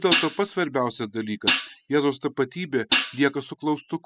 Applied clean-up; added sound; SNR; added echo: classical method spectral subtraction.